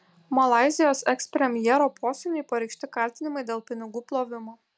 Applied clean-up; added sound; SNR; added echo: none; none; none; none.